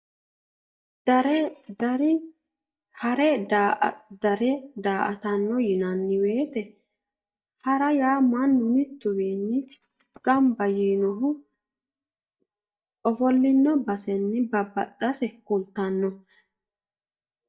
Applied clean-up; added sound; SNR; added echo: neural mask model DeepFilterNet 3.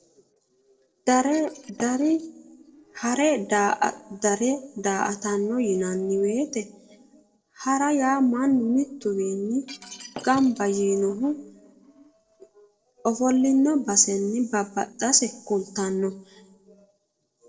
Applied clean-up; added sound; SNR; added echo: neural separator model SepFormer DNS4.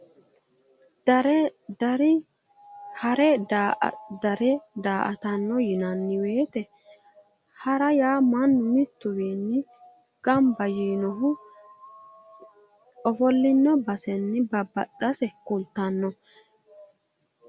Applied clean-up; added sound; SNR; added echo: none; none; none; none.